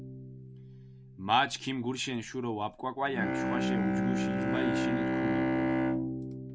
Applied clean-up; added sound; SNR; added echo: none; Bowed string instrument; -3 dB; none.